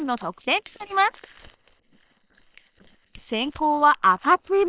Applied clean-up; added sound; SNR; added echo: neural separator model SepFormer WHAM!.